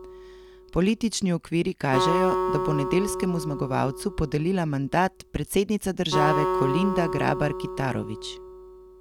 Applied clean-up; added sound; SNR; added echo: none; Acoustic guitar; 4 dB; none.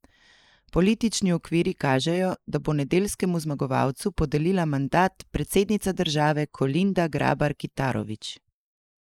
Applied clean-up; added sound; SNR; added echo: neural mask model Resemble Enhance denoiser.